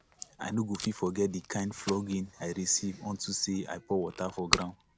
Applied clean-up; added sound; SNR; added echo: none; Packing tape, duct tape; 7 dB; none.